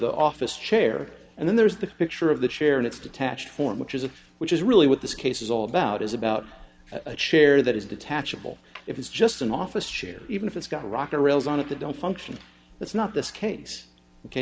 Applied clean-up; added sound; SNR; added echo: none; none; none; none.